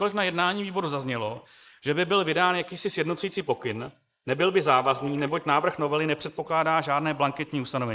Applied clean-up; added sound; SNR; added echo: neural mask model Resemble Enhance denoiser.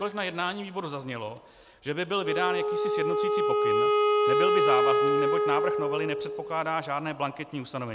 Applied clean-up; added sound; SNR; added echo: none; Wind instrument, woodwind instrument + Bicycle; -5 dB; none.